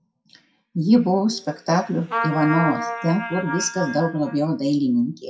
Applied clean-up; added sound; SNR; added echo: classical method WPE with log-MMSE.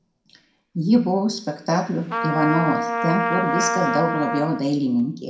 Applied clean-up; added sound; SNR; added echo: none; Trumpet; 4 dB; reverberation time 0.5 s.